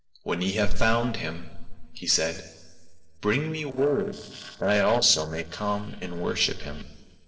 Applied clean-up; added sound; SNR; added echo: neural separator model SepFormer DNS4.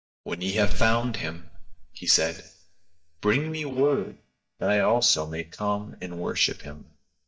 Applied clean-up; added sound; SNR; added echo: neural mask model DeepFilterNet 3.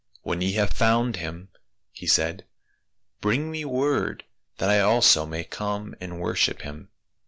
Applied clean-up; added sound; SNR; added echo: none; none; none; none.